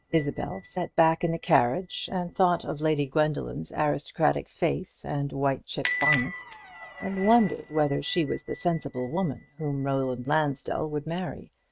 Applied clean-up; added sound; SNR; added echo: neural mask model RNNoise.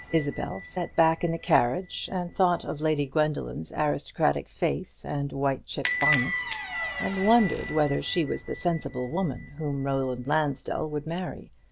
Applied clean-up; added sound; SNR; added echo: none; Squeak / Bell; 10 dB; none.